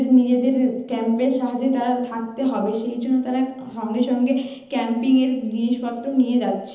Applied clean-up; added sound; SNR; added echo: none; none; none; reverberation time 0.9 s.